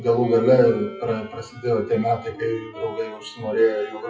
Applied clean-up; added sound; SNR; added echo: classical method WPE with log-MMSE.